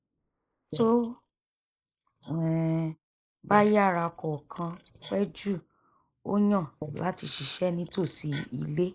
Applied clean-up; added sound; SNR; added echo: neural mask model Resemble Enhance denoiser.